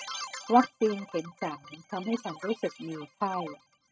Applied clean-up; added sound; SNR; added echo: neural mask model RNNoise.